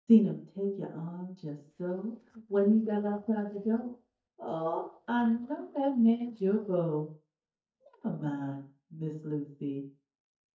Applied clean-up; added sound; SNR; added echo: neural mask model DeepFilterNet 3.